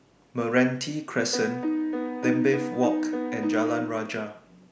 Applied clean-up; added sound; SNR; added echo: none; Piano; 1 dB; none.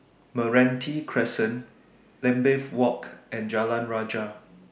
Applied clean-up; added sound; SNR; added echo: none; none; none; none.